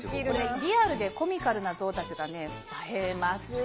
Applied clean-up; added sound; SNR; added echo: none; none; none; none.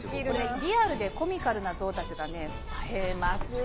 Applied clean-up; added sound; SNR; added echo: none; Zipper (clothing); 6 dB; none.